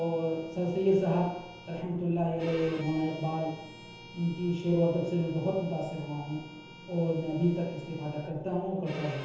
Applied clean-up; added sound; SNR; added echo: none; Bowed string instrument; 18 dB; reverberation time 0.9 s.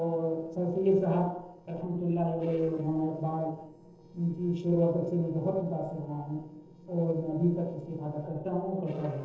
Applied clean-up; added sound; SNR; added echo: neural separator model SepFormer DNS4.